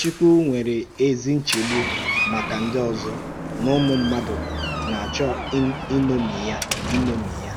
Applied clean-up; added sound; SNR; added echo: none; Door; 5 dB; none.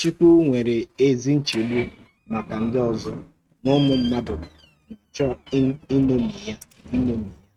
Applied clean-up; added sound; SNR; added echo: neural mask model RNNoise.